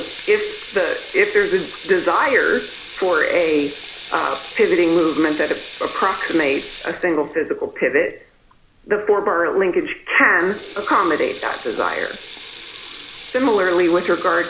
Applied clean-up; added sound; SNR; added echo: none; Sink (filling or washing) / Water tap, faucet; 13 dB; none.